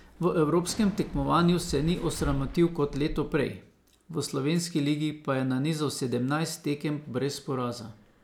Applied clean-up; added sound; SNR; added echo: none; Fireworks; 10 dB; none.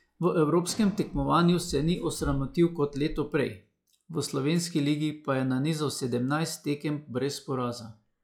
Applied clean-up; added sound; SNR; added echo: classical method log-MMSE.